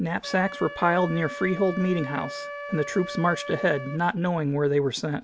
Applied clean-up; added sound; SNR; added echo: none; Wind instrument, woodwind instrument; 12 dB; none.